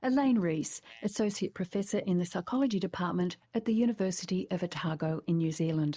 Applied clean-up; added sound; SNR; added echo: neural mask model Resemble Enhance denoiser.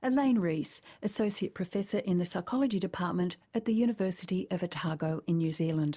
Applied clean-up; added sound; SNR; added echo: none; none; none; none.